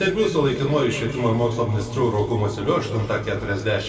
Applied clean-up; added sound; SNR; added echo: none; none; none; reverberation time 2.2 s.